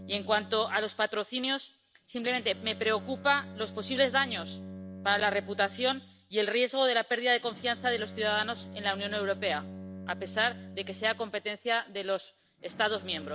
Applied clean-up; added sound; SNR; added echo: none; Bowed string instrument; 15 dB; none.